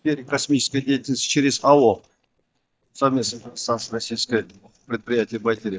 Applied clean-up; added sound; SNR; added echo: neural mask model DeepFilterNet 3.